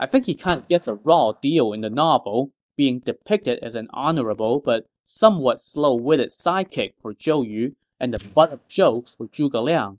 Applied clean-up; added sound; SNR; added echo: neural mask model DeepFilterNet 3.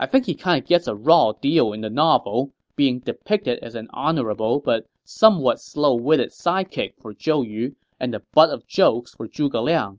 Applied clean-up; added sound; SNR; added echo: none; none; none; none.